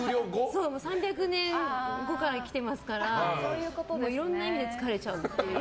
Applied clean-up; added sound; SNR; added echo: none; none; none; none.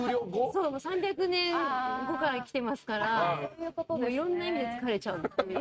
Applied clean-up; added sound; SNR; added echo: neural mask model RNNoise.